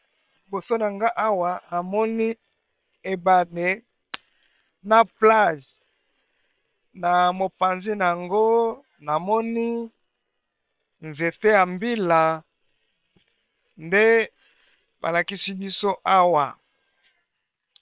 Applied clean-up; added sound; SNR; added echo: neural separator model SepFormer WHAM!.